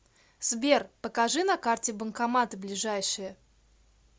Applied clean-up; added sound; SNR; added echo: none; none; none; none.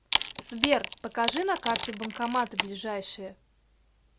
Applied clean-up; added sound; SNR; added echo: none; Wood; 1 dB; none.